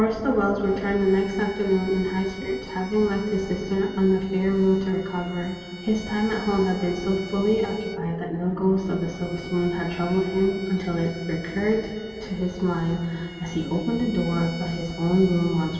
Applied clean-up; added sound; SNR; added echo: none; Bowed string instrument; 19 dB; reverberation time 2.6 s.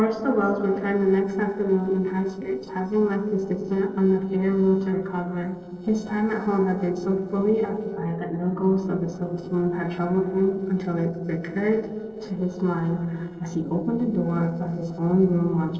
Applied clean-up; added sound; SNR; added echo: neural separator model SepFormer DNS4.